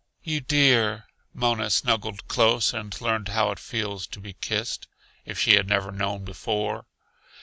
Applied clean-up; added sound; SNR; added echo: none; none; none; none.